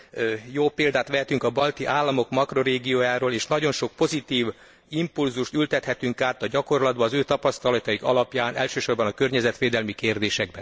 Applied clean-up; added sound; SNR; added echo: none; none; none; none.